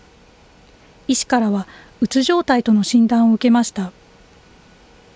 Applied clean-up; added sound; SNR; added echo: none; none; none; none.